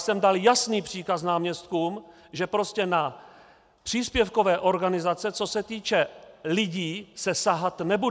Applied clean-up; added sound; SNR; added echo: none; none; none; none.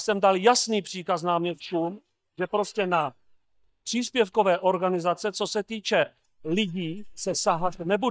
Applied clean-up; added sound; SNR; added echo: neural mask model DeepFilterNet 3.